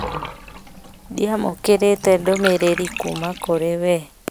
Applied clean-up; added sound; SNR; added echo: none; Bathtub (filling or washing) / Water; 12 dB; none.